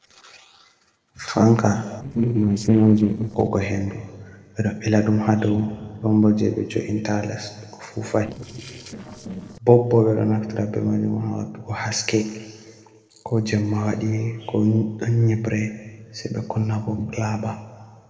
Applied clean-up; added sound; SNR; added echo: neural separator model SepFormer DNS4.